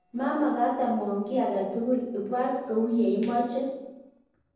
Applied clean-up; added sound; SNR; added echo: neural separator model SepFormer DNS4.